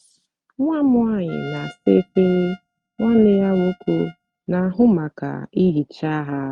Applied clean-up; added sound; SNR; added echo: neural mask model RNNoise.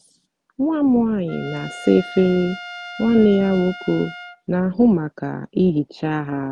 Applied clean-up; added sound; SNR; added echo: none; Trumpet; 16 dB; none.